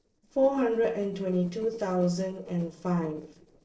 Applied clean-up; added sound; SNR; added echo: neural separator model SepFormer DNS4.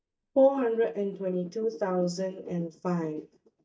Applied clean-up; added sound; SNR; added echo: neural mask model DeepFilterNet 3.